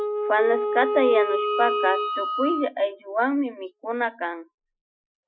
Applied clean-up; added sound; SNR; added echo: classical method Wiener filter.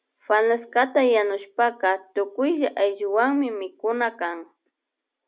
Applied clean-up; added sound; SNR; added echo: none; none; none; none.